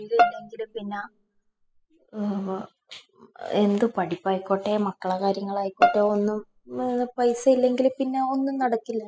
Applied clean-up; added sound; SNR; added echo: classical method spectral subtraction.